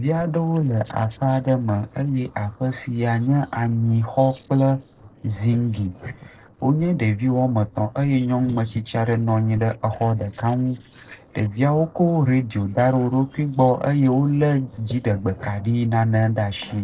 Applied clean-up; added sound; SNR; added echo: neural separator model SepFormer DNS4.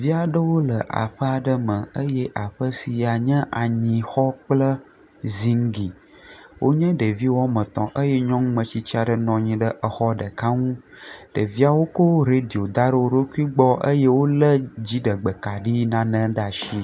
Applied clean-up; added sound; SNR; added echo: none; none; none; none.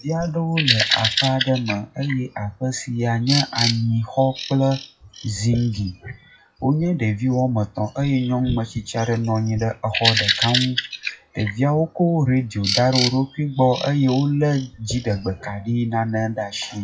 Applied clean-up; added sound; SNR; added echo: classical method WPE with log-MMSE.